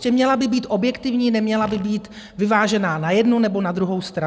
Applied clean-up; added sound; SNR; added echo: none; Fart; 19 dB; none.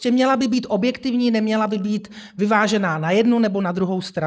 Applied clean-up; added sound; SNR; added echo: neural mask model Resemble Enhance denoiser.